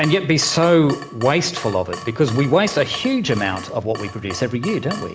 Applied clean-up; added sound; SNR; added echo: none; Drip / Water tap, faucet; 15 dB; none.